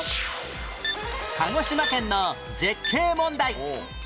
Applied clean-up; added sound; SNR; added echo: none; Guitar + Electric guitar; 16 dB; none.